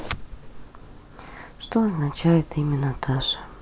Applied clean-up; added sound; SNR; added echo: none; none; none; none.